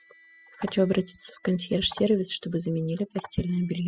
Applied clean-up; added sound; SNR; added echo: classical method spectral subtraction.